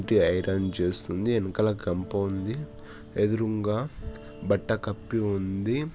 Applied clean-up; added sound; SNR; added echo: none; Electric guitar / Strum; 20 dB; none.